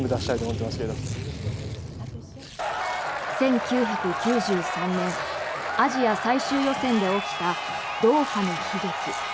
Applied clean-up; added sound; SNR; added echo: none; Tearing; 20 dB; none.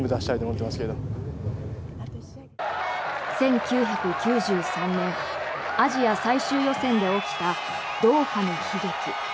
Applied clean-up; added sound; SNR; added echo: none; none; none; none.